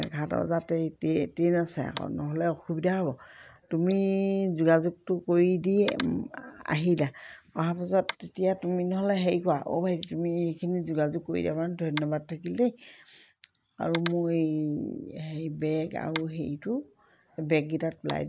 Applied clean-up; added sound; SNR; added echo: neural mask model Resemble Enhance denoiser.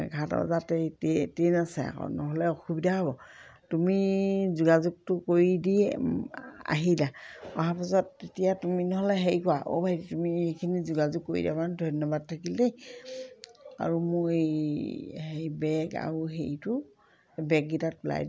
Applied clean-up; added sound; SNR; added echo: none; none; none; none.